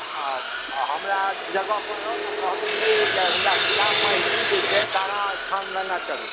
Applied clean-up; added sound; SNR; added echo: none; Sawing; -3 dB; none.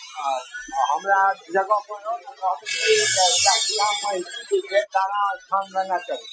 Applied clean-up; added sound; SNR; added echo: classical method Wiener filter.